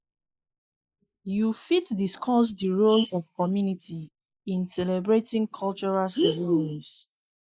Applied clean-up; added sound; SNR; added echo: neural mask model Resemble Enhance denoiser.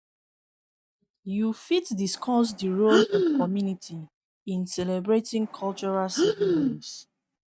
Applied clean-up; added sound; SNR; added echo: neural mask model RNNoise.